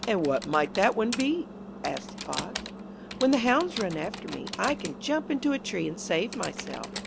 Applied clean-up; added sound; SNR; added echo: none; Engine + Typing; 10 dB; none.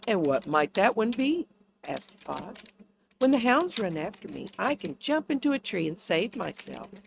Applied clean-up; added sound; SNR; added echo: neural mask model RNNoise.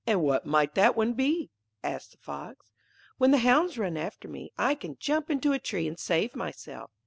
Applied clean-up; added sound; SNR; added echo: none; none; none; none.